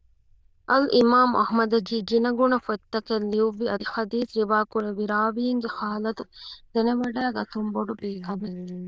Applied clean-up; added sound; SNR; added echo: neural diffusion model UNIVERSE++.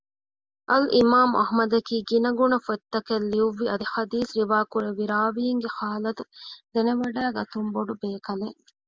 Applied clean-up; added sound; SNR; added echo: none; none; none; none.